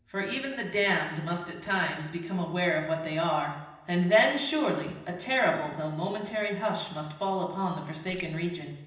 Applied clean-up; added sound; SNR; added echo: none; Raindrop; 16 dB; reverberation time 0.9 s.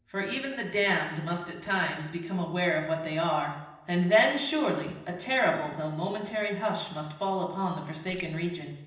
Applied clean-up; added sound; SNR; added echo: neural separator model SepFormer DNS4.